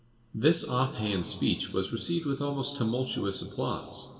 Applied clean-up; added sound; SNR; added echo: none; none; none; reverberation time 1.8 s.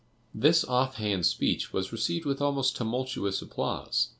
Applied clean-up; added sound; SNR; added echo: none; none; none; none.